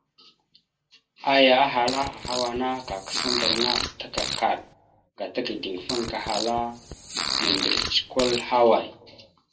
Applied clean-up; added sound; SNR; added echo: none; Fart; 4 dB; reverberation time 0.2 s.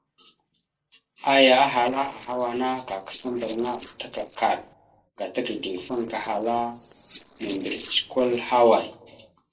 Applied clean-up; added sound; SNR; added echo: neural separator model SepFormer DNS4.